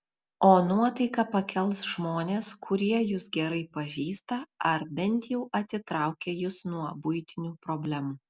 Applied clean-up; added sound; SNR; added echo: none; none; none; none.